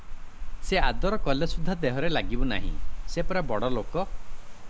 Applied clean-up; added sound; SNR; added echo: none; Rain; -4 dB; none.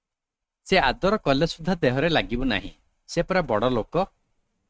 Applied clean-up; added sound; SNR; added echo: neural mask model RNNoise.